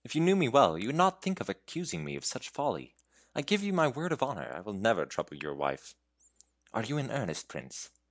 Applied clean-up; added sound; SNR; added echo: none; none; none; none.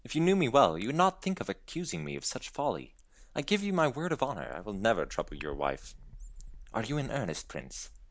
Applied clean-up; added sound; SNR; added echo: none; Bird; 18 dB; none.